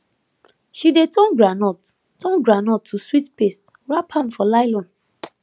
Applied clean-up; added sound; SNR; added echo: none; none; none; none.